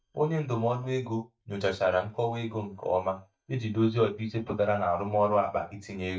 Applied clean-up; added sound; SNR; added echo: neural mask model DeepFilterNet 3.